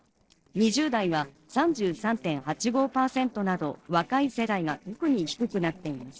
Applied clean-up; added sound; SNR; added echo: neural separator model SepFormer DNS4.